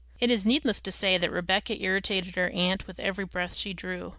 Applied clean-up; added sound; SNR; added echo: none; none; none; none.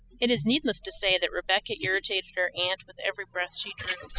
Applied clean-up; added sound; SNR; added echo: classical method spectral subtraction.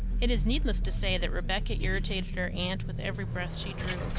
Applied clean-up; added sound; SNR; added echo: none; Vehicle; -5 dB; none.